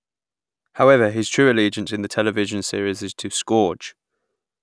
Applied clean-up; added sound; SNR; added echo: none; none; none; none.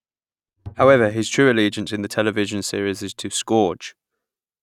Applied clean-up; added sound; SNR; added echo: neural mask model RNNoise.